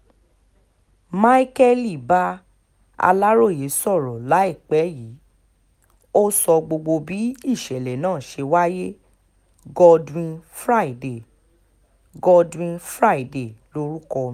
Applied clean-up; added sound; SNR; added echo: none; none; none; none.